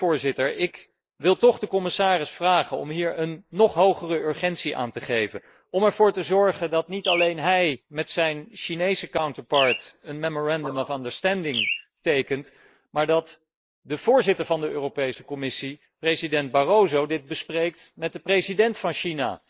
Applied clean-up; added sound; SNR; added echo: neural mask model Resemble Enhance denoiser.